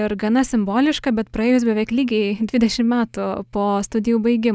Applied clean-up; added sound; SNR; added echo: none; none; none; none.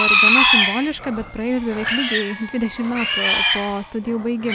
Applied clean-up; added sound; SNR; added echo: none; Livestock, farm animals, working animals; -4 dB; none.